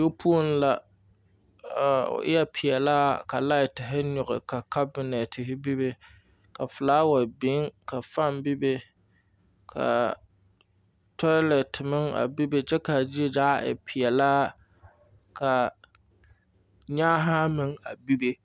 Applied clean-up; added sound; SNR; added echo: none; none; none; none.